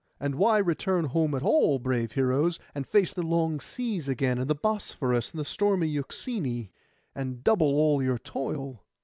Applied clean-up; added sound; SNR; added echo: none; none; none; none.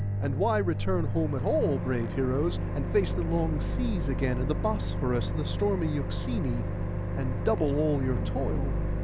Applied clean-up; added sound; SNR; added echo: none; Microwave oven; 0 dB; none.